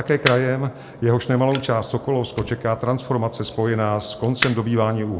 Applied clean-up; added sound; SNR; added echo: none; Fire; 13 dB; reverberation time 1.0 s.